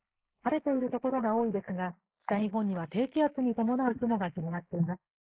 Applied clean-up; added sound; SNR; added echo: neural mask model Resemble Enhance denoiser.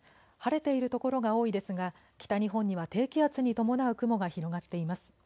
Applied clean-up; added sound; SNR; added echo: none; none; none; none.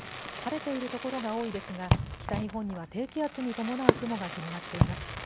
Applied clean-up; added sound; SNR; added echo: none; Fireworks; -2 dB; none.